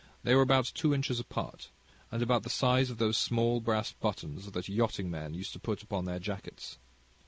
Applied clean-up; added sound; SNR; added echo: none; none; none; none.